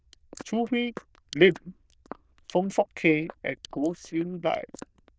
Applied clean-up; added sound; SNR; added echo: neural diffusion model UNIVERSE++.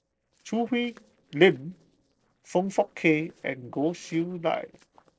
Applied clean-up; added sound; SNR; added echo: neural separator model SepFormer DNS4.